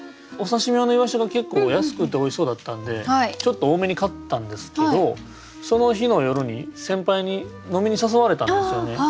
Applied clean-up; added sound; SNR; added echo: none; none; none; none.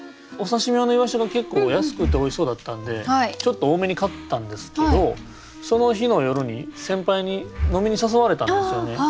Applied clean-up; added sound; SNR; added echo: none; Breathing; 10 dB; none.